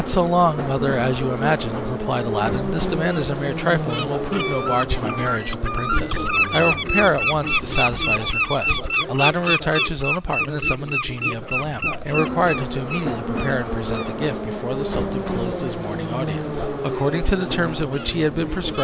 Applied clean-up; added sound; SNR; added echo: none; Subway, metro, underground + Bird; 2 dB; none.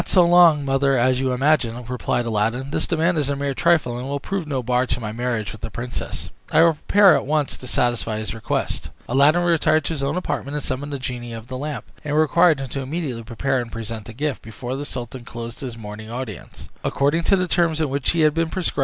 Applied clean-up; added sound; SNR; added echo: none; none; none; none.